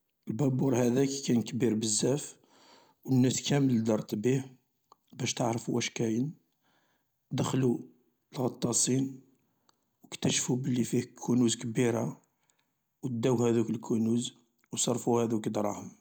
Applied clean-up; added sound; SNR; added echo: none; none; none; none.